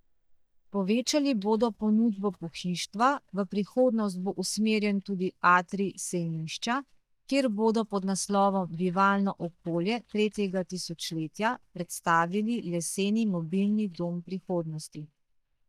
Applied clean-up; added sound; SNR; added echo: neural mask model DeepFilterNet 3.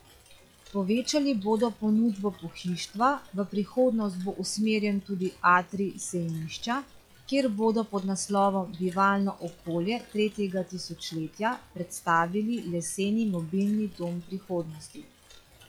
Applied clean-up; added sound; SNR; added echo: classical method log-MMSE.